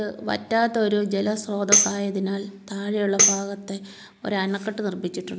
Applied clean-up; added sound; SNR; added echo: none; Tambourine; -1 dB; none.